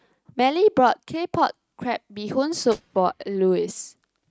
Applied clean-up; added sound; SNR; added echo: neural mask model RNNoise.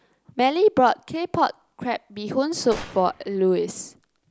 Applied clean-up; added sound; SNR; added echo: none; Gunshot, gunfire; 17 dB; none.